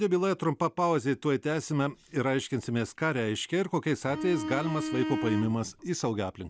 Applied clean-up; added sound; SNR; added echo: none; Bowed string instrument; 5 dB; none.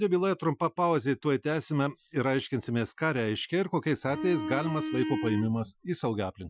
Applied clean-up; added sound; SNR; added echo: classical method Wiener filter.